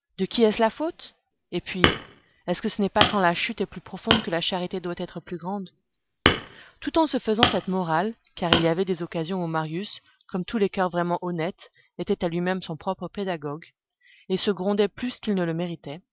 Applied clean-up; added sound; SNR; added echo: none; Hammer; 1 dB; none.